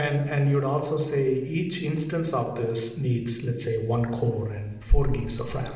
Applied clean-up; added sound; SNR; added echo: none; Keyboard (musical); 15 dB; reverberation time 1.2 s.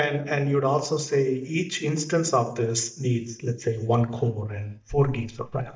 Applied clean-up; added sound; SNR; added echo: neural mask model DeepFilterNet 3.